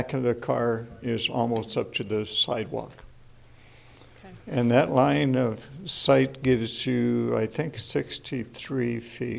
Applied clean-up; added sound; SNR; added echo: none; none; none; none.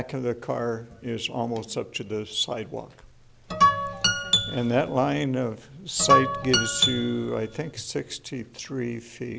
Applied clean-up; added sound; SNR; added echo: none; Guitar; -4 dB; none.